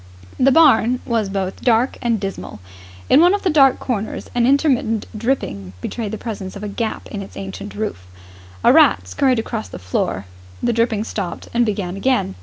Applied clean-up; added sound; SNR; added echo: none; none; none; none.